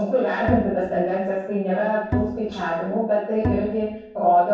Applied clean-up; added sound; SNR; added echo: none; Bowed string instrument; 7 dB; reverberation time 0.7 s.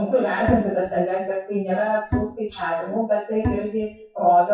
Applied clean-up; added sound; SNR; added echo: classical method WPE with log-MMSE.